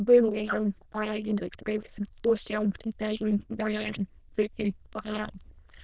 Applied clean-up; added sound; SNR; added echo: neural diffusion model UNIVERSE++.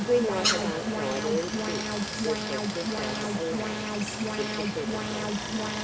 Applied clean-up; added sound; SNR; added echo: none; Stream + Alarm; -3 dB; none.